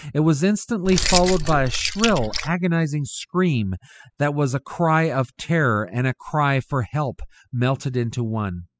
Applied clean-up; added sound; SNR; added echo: classical method spectral subtraction.